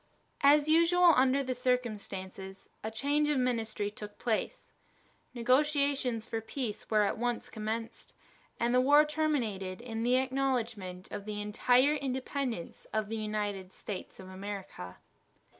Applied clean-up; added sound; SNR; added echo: none; none; none; none.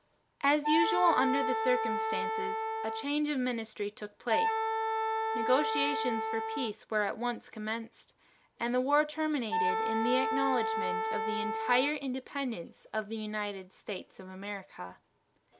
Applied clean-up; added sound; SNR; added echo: none; Wind instrument, woodwind instrument; 0 dB; none.